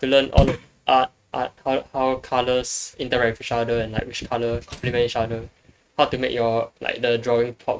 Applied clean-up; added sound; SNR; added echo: neural mask model RNNoise.